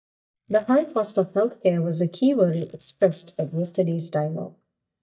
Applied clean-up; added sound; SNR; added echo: neural mask model DeepFilterNet 3.